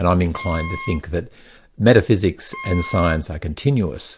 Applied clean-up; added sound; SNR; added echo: none; Wind instrument, woodwind instrument; 14 dB; none.